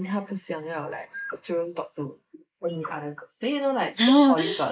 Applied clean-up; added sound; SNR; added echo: neural mask model Resemble Enhance denoiser.